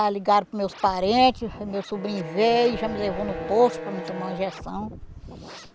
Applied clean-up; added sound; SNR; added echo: none; Bowed string instrument + Scratching (performance technique); 11 dB; none.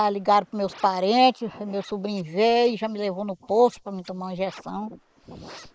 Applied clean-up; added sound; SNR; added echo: neural mask model Resemble Enhance denoiser.